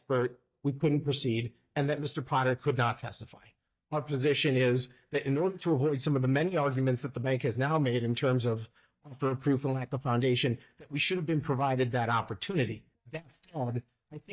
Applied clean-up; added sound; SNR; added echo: neural mask model DeepFilterNet 3.